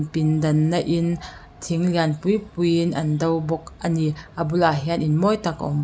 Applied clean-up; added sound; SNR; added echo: none; none; none; none.